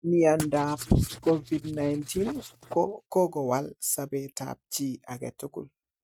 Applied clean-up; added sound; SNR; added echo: neural mask model RNNoise.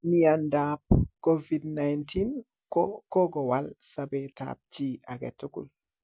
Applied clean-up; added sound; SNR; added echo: none; none; none; none.